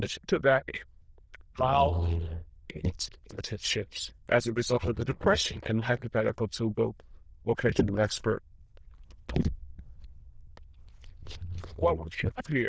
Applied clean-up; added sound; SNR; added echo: neural diffusion model UNIVERSE++.